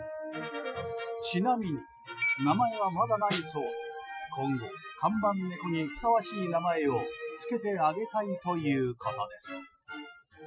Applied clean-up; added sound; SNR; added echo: classical method Wiener filter.